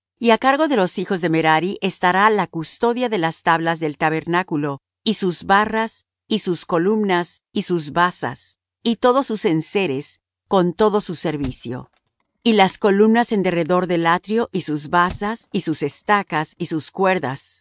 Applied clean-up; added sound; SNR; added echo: neural mask model RNNoise.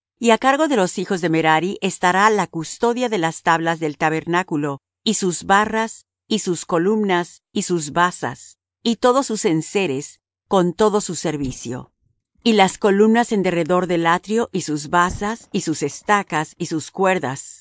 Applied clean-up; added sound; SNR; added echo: neural mask model Resemble Enhance denoiser.